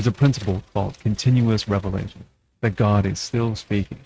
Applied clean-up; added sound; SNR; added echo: neural mask model RNNoise.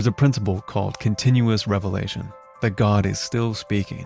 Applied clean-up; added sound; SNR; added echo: none; none; none; none.